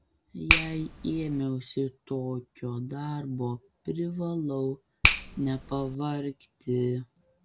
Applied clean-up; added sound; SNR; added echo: none; Finger snapping; 2 dB; none.